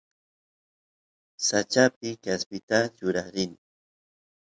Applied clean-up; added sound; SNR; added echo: none; none; none; none.